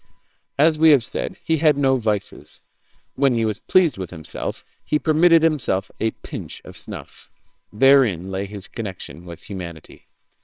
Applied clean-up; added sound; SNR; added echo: neural separator model SepFormer WHAMR!.